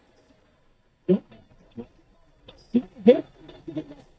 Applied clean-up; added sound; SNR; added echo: neural mask model DeepFilterNet 3.